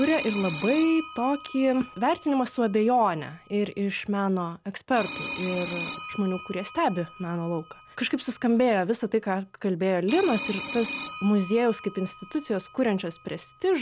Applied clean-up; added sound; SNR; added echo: none; Telephone; 7 dB; none.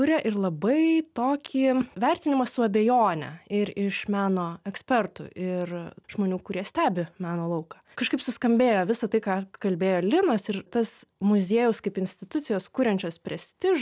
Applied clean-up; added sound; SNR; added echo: none; none; none; none.